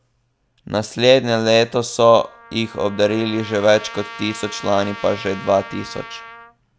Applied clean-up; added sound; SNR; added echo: none; Trumpet; 18 dB; none.